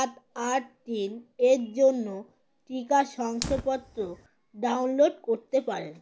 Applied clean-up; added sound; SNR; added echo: none; Fire; 18 dB; none.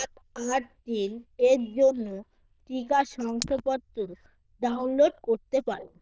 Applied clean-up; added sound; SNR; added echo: neural diffusion model UNIVERSE++.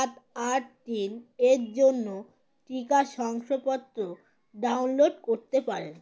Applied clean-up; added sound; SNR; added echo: none; none; none; none.